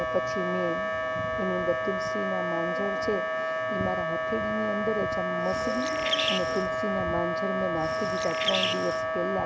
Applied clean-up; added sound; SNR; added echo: none; Bird + Wind instrument, woodwind instrument; -3 dB; none.